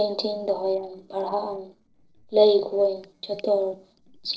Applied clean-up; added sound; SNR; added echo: neural separator model SepFormer DNS4.